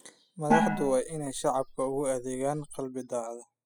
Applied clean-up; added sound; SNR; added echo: classical method spectral subtraction.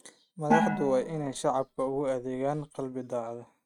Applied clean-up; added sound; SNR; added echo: neural mask model RNNoise.